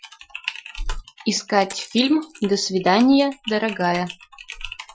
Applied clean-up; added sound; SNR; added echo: classical method Wiener filter.